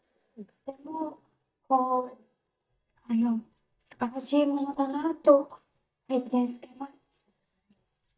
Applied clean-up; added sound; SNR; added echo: neural mask model DeepFilterNet 3.